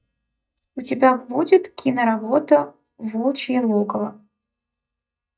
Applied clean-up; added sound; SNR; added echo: neural mask model DeepFilterNet 3.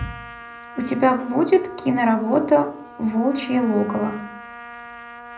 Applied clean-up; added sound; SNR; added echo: none; Trumpet; 17 dB; reverberation time 0.5 s.